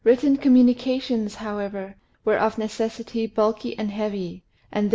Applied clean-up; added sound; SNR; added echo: none; none; none; none.